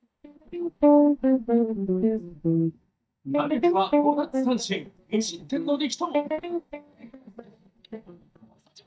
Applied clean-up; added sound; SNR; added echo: neural mask model DeepFilterNet 3.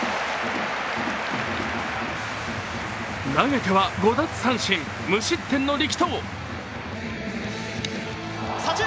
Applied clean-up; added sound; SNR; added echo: none; none; none; none.